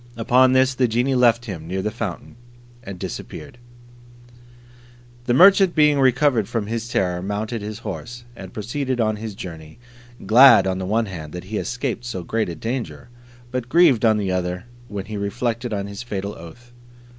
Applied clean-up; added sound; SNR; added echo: none; none; none; none.